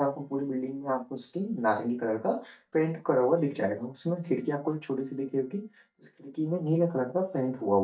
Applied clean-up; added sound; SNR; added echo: neural mask model DeepFilterNet 3.